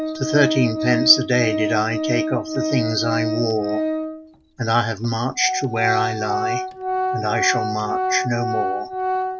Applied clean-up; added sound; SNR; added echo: none; Organ; 2 dB; none.